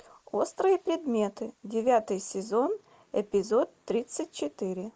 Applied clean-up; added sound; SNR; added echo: neural mask model Resemble Enhance denoiser.